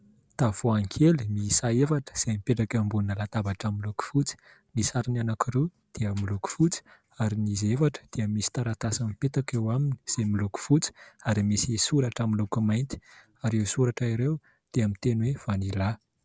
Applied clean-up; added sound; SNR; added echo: none; none; none; none.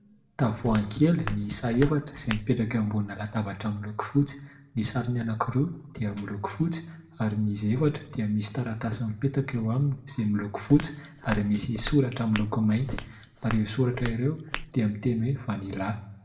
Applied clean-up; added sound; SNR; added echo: none; Walk, footsteps; 10 dB; reverberation time 0.5 s.